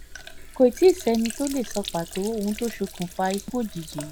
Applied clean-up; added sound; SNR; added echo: none; Sink (filling or washing); 13 dB; none.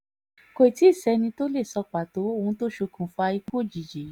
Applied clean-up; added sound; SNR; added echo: none; none; none; none.